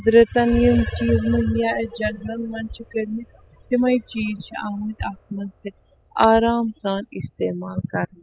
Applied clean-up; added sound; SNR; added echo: classical method spectral subtraction.